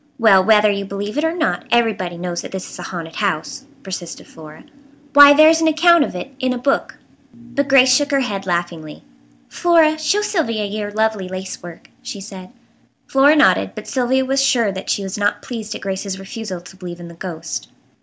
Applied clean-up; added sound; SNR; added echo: none; none; none; none.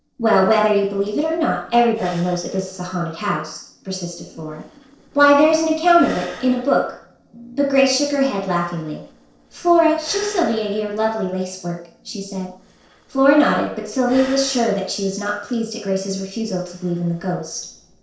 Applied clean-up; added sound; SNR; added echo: neural separator model SepFormer DNS4.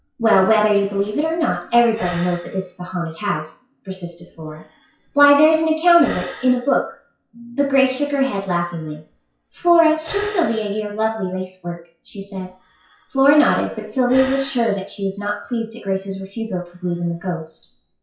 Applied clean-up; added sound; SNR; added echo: classical method WPE with log-MMSE.